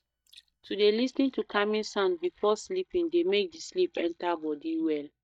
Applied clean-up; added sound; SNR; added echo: neural mask model DeepFilterNet 3.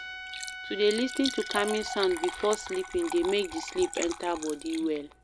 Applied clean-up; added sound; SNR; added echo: none; Liquid + Trumpet; 9 dB; none.